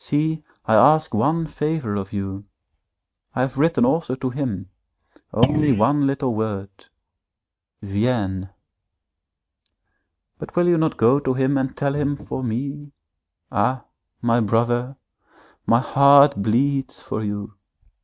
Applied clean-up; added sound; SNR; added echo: neural mask model RNNoise.